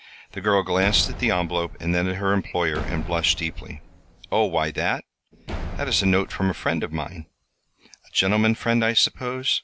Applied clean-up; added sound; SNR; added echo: none; Slam; 10 dB; none.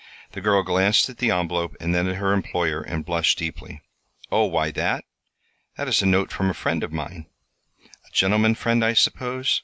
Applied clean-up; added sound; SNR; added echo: none; none; none; none.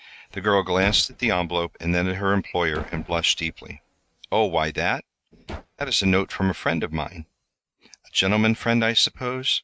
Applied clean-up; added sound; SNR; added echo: neural mask model RNNoise.